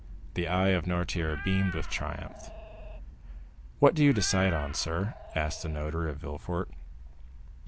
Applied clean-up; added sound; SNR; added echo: none; Meow; 14 dB; none.